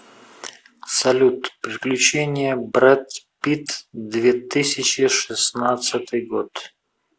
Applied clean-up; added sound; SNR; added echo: none; none; none; none.